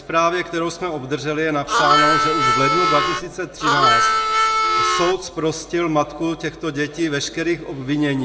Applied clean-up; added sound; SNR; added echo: none; Harmonica; -5 dB; reverberation time 0.9 s.